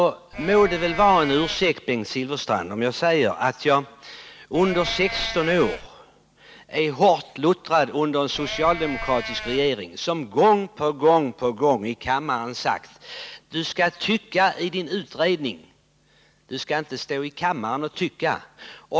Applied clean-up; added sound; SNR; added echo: none; Livestock, farm animals, working animals; 9 dB; none.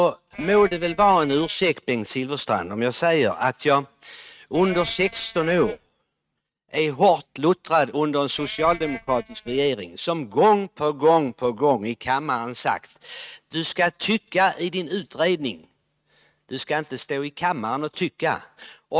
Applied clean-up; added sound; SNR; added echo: neural mask model RNNoise.